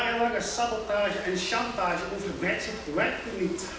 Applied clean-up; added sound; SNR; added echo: none; Ocean / Boat, Water vehicle; 14 dB; reverberation time 0.9 s.